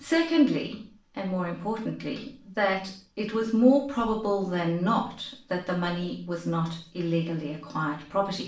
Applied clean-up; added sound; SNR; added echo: none; none; none; reverberation time 0.4 s.